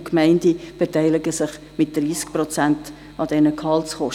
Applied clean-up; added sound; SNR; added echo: none; none; none; none.